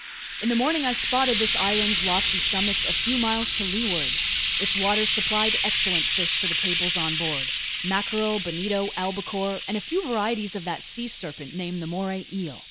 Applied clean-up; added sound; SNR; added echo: none; Frying (food); -3 dB; none.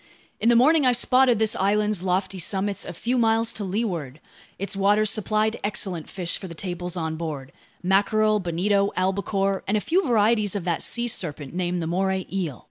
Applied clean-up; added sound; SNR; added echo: none; none; none; none.